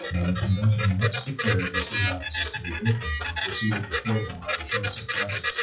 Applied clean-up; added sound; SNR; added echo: classical method WPE with log-MMSE.